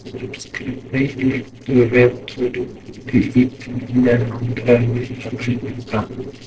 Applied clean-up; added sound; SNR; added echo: neural separator model SepFormer DNS4.